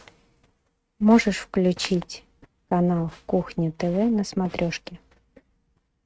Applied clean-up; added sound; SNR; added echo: neural mask model RNNoise.